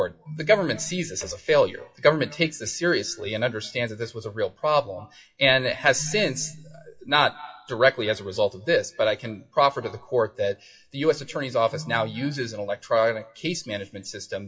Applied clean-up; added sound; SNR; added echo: classical method WPE with log-MMSE.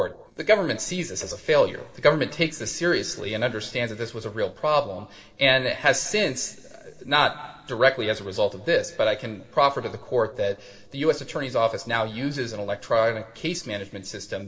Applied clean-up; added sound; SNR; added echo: neural separator model SepFormer DNS4.